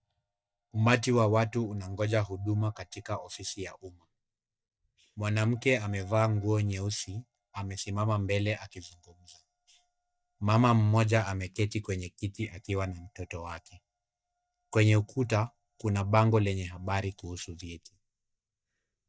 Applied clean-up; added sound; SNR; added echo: neural mask model DeepFilterNet 3.